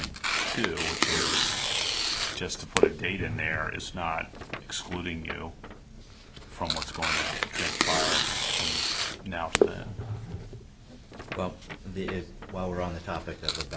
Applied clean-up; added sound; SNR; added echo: none; Tearing; -4 dB; none.